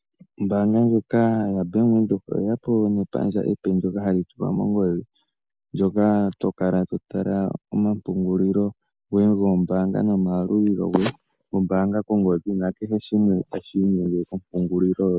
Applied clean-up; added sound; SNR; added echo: none; none; none; none.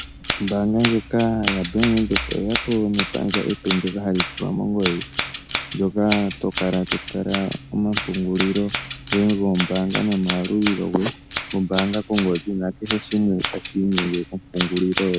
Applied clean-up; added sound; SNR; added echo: none; Scissors; 7 dB; none.